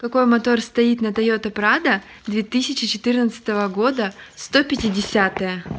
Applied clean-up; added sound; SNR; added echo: none; none; none; none.